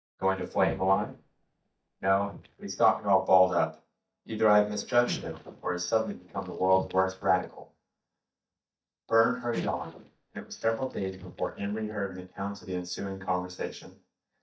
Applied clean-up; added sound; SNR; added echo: neural mask model DeepFilterNet 3.